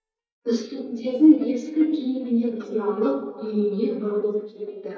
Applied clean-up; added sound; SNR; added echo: neural mask model DeepFilterNet 3.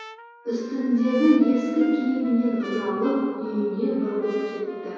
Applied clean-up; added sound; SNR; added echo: none; Trumpet; 17 dB; reverberation time 2.2 s.